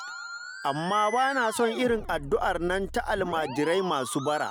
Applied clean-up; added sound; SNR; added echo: none; Musical instrument; 11 dB; none.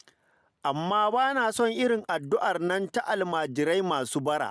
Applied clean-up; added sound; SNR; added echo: none; none; none; none.